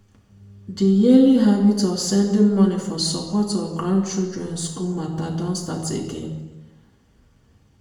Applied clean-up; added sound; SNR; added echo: none; none; none; reverberation time 0.9 s.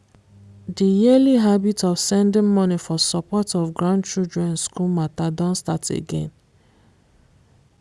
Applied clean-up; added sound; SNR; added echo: none; none; none; none.